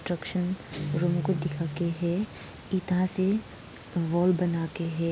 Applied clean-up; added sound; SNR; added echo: none; Guitar; 8 dB; none.